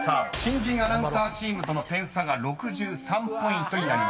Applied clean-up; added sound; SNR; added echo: none; Ringtone; 15 dB; none.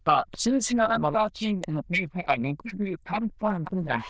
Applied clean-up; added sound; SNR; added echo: neural diffusion model UNIVERSE++.